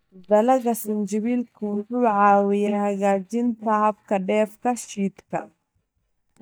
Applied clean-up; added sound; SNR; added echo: neural mask model DeepFilterNet 3.